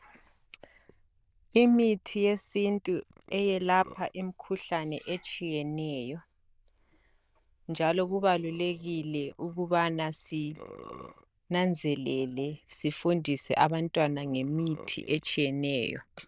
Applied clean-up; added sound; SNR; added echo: neural diffusion model UNIVERSE++.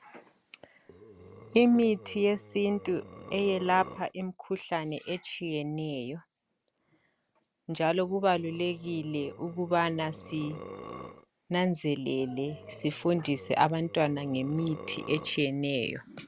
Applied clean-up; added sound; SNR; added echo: none; Burping, eructation; 16 dB; none.